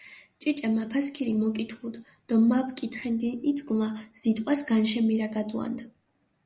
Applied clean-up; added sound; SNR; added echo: none; none; none; none.